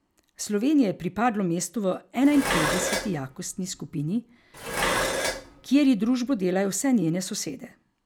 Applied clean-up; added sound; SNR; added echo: none; Dishes, pots, and pans; 4 dB; none.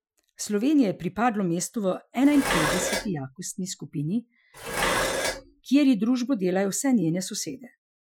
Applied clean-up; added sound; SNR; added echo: classical method Wiener filter.